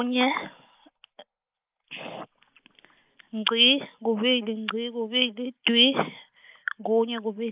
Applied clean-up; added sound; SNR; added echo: neural mask model Resemble Enhance denoiser.